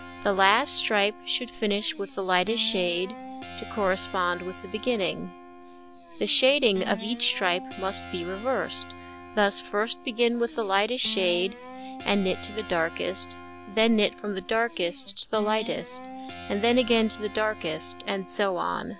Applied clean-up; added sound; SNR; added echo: none; Guitar; 15 dB; none.